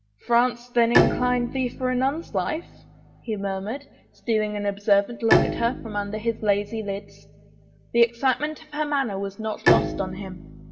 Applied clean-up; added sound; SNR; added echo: none; Bowed string instrument; 4 dB; reverberation time 1.0 s.